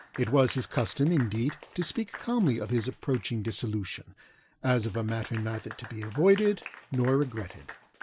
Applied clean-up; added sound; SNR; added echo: none; Applause / Clapping; 18 dB; none.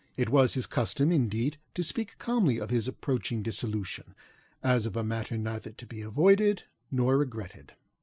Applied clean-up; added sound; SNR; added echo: none; none; none; none.